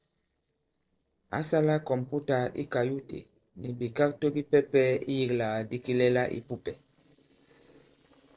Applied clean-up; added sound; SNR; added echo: neural separator model SepFormer DNS4.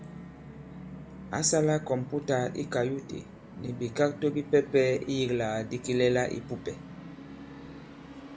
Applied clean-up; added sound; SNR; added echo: none; Musical instrument; 14 dB; none.